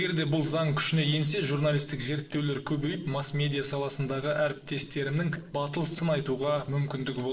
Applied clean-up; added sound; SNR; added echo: neural separator model SepFormer DNS4.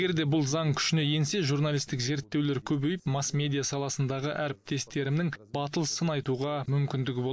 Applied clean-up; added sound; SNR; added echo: none; none; none; none.